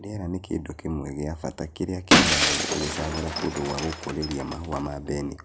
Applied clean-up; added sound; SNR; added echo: none; Shatter; -2 dB; none.